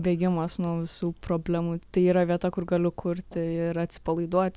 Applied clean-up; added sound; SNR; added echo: none; none; none; none.